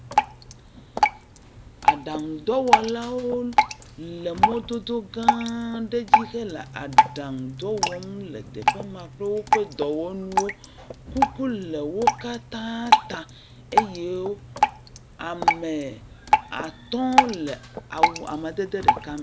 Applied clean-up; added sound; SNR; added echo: none; Drip; -5 dB; none.